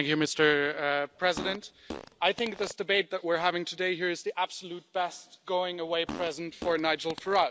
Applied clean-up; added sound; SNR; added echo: none; Fart; 13 dB; none.